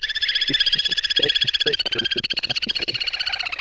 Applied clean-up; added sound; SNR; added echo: neural diffusion model UNIVERSE++.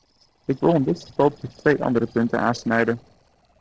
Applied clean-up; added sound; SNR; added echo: neural separator model SepFormer DNS4.